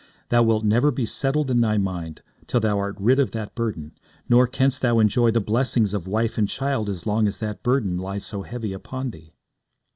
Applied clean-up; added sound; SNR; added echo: none; none; none; none.